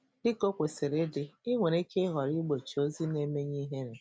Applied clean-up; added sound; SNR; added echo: none; none; none; none.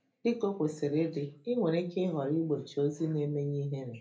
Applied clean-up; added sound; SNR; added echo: none; none; none; reverberation time 0.3 s.